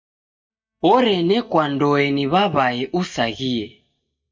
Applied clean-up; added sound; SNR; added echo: neural mask model DeepFilterNet 3.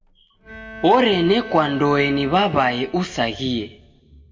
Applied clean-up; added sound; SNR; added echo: none; Bowed string instrument; 18 dB; reverberation time 0.7 s.